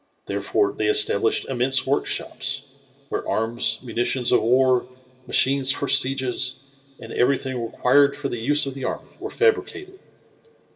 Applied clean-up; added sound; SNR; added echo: none; none; none; reverberation time 2.8 s.